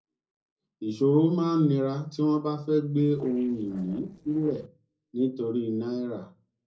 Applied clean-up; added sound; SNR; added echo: neural separator model SepFormer DNS4.